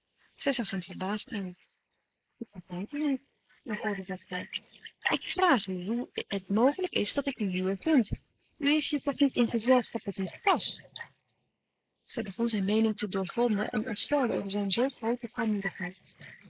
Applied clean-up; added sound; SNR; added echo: neural mask model Resemble Enhance denoiser.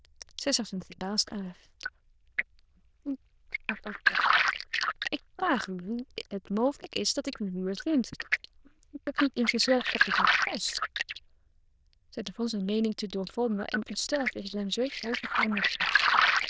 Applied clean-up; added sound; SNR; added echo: neural diffusion model UNIVERSE++.